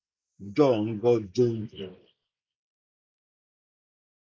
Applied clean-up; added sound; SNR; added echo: neural mask model Resemble Enhance denoiser.